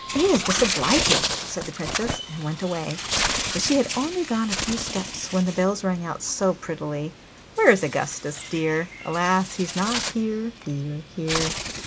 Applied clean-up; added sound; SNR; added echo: none; Bird; 5 dB; none.